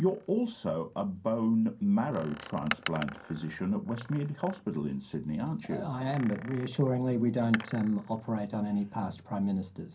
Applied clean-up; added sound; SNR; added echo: none; Door; 15 dB; reverberation time 0.3 s.